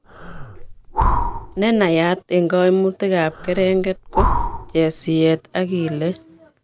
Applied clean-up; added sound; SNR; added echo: none; Breathing; 4 dB; none.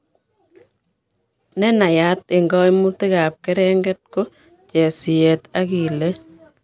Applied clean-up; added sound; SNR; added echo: none; none; none; none.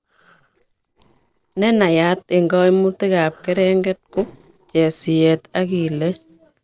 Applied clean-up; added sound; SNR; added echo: neural separator model SepFormer DNS4.